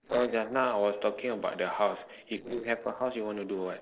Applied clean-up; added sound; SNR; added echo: neural separator model SepFormer DNS4.